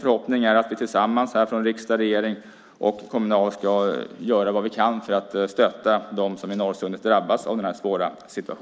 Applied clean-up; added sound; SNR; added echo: none; none; none; none.